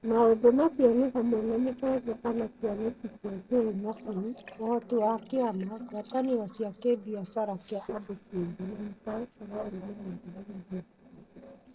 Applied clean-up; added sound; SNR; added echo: neural separator model SepFormer DNS4.